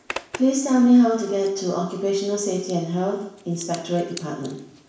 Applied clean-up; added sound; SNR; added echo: none; Zipper (clothing); 20 dB; reverberation time 0.7 s.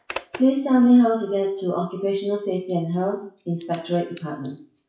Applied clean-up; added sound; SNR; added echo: classical method WPE with log-MMSE.